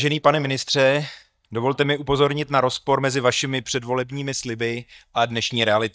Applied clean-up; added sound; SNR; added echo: neural mask model DeepFilterNet 3.